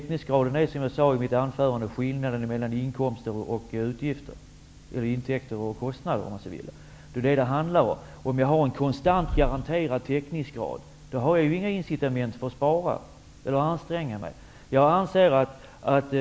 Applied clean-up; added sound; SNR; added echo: none; none; none; none.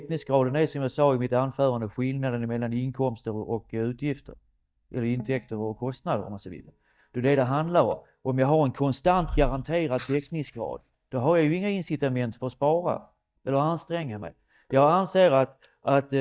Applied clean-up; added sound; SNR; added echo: neural mask model DeepFilterNet 3.